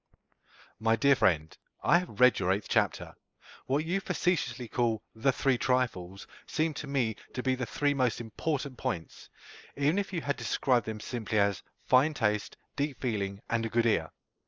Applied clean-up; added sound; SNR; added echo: neural mask model Resemble Enhance denoiser.